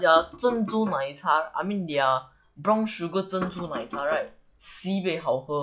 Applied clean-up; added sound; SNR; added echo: classical method log-MMSE.